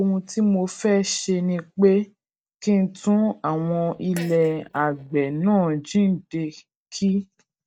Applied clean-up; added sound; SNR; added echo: neural mask model DeepFilterNet 3.